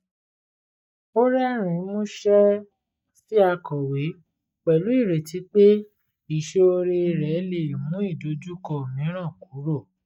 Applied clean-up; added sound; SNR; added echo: neural mask model DeepFilterNet 3.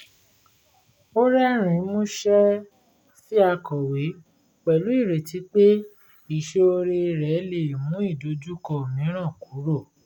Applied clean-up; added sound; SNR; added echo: none; none; none; none.